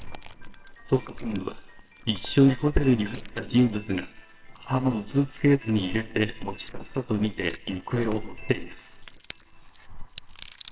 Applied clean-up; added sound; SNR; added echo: neural separator model SepFormer WHAMR!.